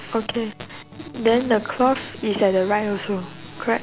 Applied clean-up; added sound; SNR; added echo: none; Acoustic guitar; 20 dB; none.